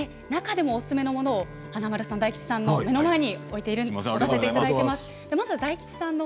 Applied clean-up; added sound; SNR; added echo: none; Bowed string instrument; 18 dB; none.